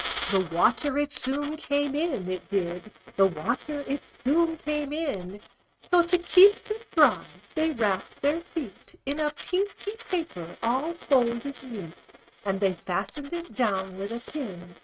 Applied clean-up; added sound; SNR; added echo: neural mask model RNNoise.